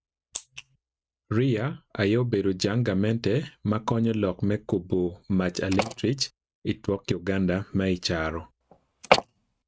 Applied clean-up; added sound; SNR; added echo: neural mask model RNNoise.